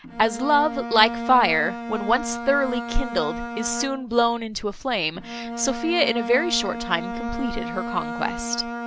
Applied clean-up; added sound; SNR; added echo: none; Bowed string instrument; 8 dB; none.